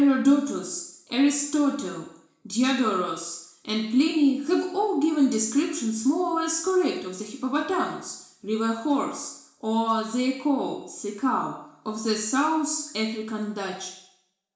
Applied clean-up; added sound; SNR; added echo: none; none; none; reverberation time 0.7 s.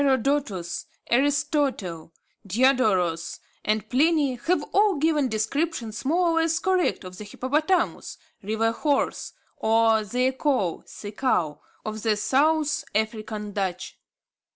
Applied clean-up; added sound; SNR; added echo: none; none; none; none.